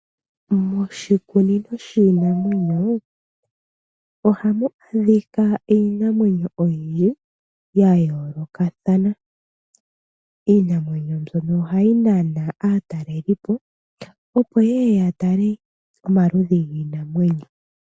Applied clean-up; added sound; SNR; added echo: none; none; none; none.